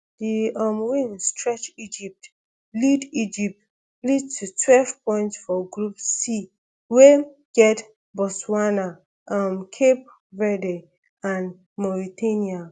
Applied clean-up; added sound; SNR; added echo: none; none; none; none.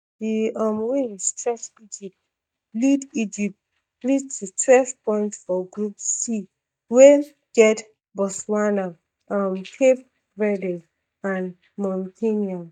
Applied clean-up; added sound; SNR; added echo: neural mask model DeepFilterNet 3.